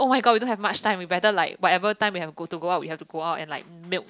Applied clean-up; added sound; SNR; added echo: none; none; none; none.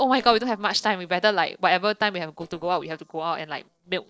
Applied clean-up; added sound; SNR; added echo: neural separator model SepFormer DNS4.